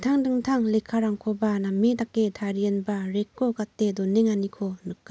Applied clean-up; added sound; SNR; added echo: none; none; none; none.